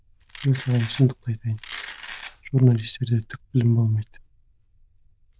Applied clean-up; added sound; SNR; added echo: neural diffusion model UNIVERSE++.